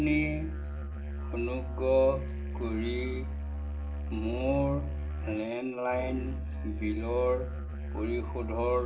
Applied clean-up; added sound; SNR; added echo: none; Musical instrument; 3 dB; reverberation time 0.4 s.